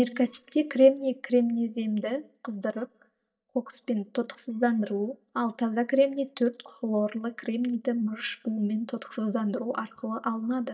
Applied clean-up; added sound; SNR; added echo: neural mask model DeepFilterNet 3.